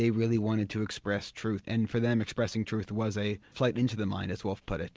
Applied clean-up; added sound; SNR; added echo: none; none; none; none.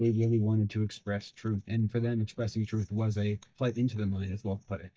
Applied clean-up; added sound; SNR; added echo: neural mask model DeepFilterNet 3.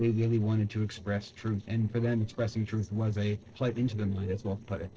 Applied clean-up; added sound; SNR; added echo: neural separator model SepFormer DNS4.